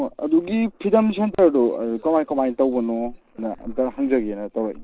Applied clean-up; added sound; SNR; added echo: neural mask model Resemble Enhance denoiser.